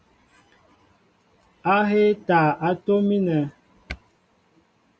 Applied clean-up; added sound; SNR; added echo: none; none; none; none.